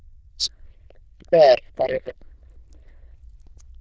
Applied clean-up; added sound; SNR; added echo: neural diffusion model UNIVERSE++.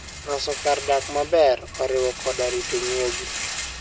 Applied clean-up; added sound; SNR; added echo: none; Rattle; 7 dB; none.